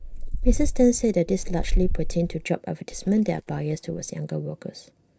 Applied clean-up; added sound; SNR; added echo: neural mask model Resemble Enhance denoiser.